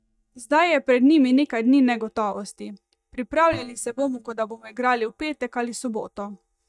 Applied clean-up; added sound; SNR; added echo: neural mask model DeepFilterNet 3.